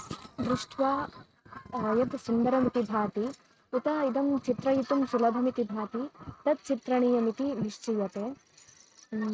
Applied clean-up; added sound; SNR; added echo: neural mask model RNNoise.